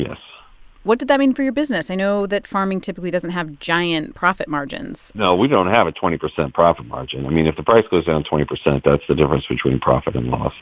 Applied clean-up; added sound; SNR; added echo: none; none; none; none.